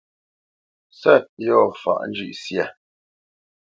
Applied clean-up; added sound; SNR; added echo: none; none; none; none.